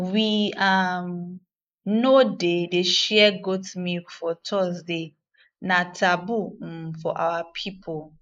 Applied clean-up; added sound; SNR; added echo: neural mask model Resemble Enhance denoiser.